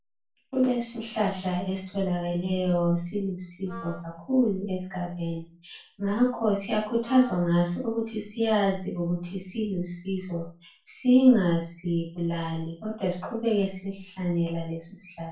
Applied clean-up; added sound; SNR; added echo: none; Wind instrument, woodwind instrument; 19 dB; reverberation time 0.3 s.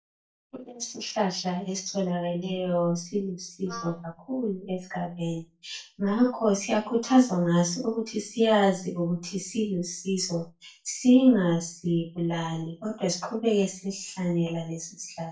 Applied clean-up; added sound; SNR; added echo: neural mask model DeepFilterNet 3.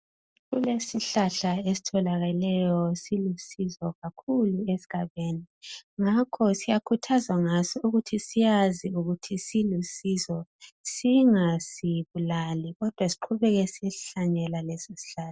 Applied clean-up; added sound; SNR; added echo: none; none; none; none.